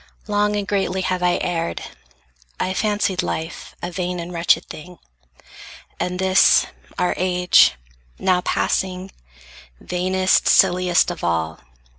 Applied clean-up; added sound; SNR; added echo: none; none; none; none.